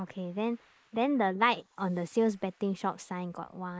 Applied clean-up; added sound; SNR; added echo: neural mask model Resemble Enhance denoiser.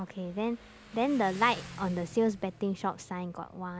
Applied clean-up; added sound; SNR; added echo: none; Motorcycle; 17 dB; none.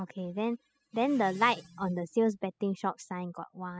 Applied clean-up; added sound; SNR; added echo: classical method spectral subtraction.